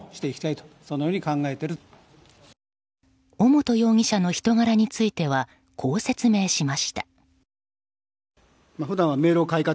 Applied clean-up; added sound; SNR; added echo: none; none; none; none.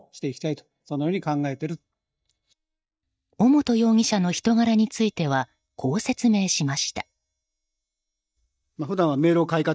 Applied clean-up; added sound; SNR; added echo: neural mask model DeepFilterNet 3.